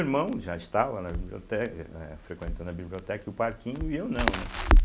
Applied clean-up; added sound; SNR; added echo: none; Crackle; -3 dB; none.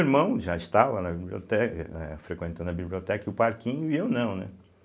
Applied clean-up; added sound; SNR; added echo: none; none; none; none.